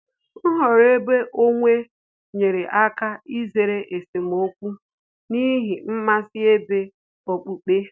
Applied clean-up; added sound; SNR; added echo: none; none; none; none.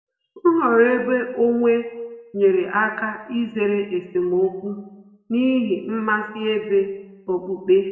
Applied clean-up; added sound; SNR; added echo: none; none; none; reverberation time 1.0 s.